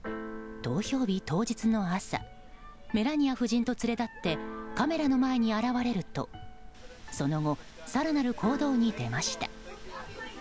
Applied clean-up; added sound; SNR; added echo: none; Keyboard (musical); 12 dB; none.